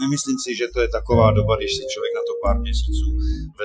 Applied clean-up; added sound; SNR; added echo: classical method Wiener filter.